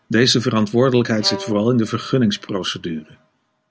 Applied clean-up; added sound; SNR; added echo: none; Bowed string instrument; 18 dB; none.